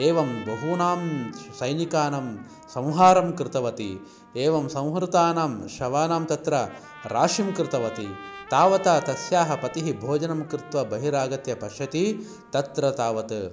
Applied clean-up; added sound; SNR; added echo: none; Trumpet; 20 dB; none.